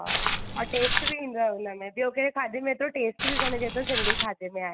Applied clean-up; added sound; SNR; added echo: none; Walk, footsteps; -5 dB; none.